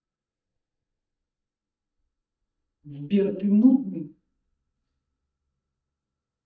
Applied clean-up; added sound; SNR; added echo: neural mask model DeepFilterNet 3.